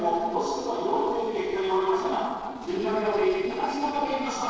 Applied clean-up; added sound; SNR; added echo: neural separator model SepFormer DNS4.